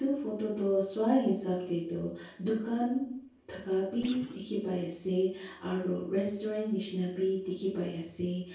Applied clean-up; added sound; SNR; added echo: neural separator model SepFormer DNS4.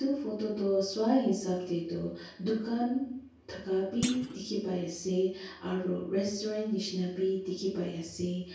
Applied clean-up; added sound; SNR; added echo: none; Thump, thud; 10 dB; reverberation time 0.6 s.